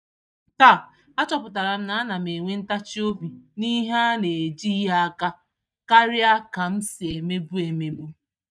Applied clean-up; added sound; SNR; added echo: neural mask model DeepFilterNet 3.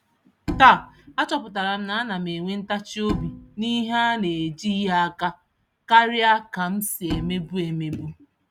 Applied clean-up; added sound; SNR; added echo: none; Bowed string instrument; 11 dB; none.